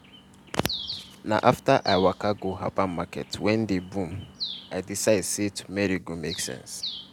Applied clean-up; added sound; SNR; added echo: none; Bird; 14 dB; none.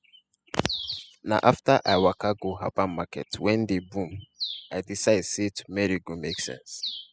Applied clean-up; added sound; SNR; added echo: classical method spectral subtraction.